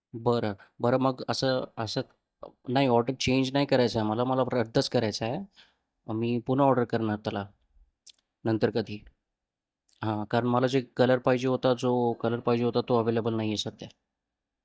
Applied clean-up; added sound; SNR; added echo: neural mask model DeepFilterNet 3.